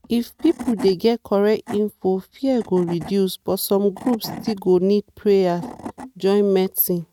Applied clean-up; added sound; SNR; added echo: neural mask model RNNoise.